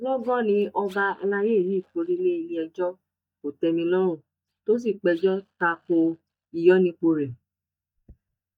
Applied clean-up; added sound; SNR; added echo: neural mask model DeepFilterNet 3.